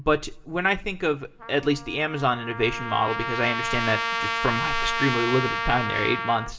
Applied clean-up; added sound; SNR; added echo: none; Trumpet; 4 dB; reverberation time 0.3 s.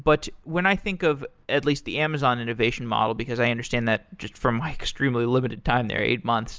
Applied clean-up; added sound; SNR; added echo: none; none; none; none.